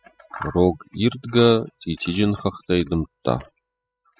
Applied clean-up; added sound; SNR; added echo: classical method spectral subtraction.